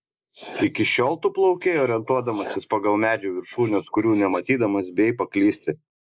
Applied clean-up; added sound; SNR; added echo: neural mask model Resemble Enhance denoiser.